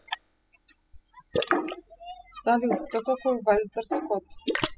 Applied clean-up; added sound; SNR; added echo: classical method spectral subtraction.